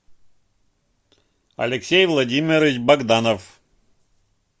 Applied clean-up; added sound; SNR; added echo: none; none; none; none.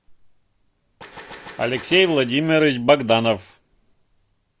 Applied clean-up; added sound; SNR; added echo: none; Gunshot, gunfire; 18 dB; none.